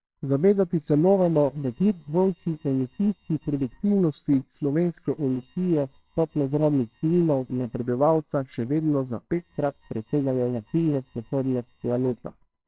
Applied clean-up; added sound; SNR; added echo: neural separator model SepFormer WHAMR!.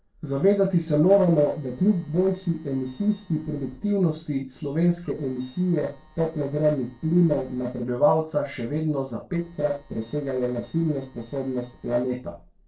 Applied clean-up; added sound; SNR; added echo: neural separator model SepFormer DNS4.